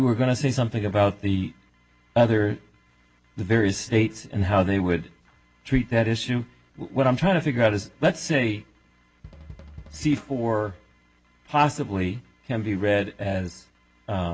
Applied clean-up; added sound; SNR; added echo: none; Drum kit; 20 dB; none.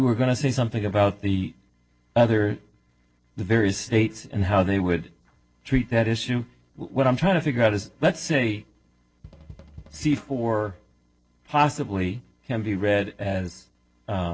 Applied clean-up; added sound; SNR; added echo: neural separator model SepFormer DNS4.